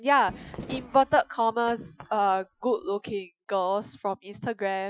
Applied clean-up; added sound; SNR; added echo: classical method Wiener filter.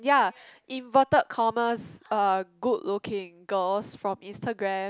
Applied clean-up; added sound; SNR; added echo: none; none; none; none.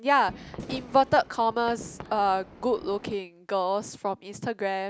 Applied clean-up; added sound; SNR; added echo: none; Fireworks; 16 dB; none.